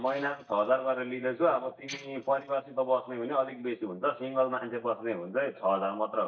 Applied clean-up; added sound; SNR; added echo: neural mask model DeepFilterNet 3.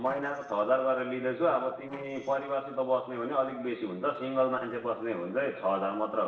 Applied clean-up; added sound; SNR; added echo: neural separator model SepFormer DNS4.